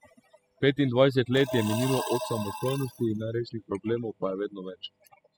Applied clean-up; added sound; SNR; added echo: classical method spectral subtraction.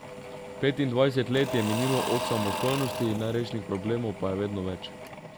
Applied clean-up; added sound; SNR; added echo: none; Engine / Drill / Mechanisms; 7 dB; none.